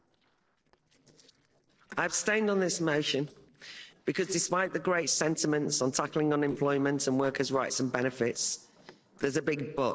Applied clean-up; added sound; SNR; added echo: neural separator model SepFormer DNS4.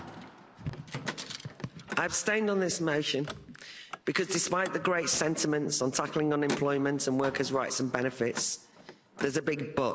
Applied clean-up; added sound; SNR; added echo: none; Car; 15 dB; none.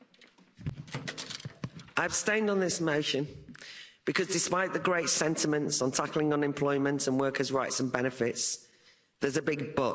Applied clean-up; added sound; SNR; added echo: none; none; none; none.